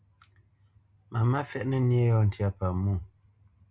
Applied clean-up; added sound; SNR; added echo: none; none; none; none.